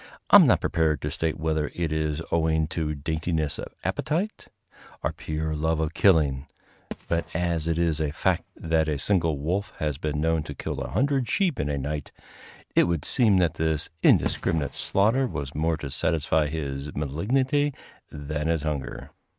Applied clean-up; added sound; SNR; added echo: neural mask model RNNoise.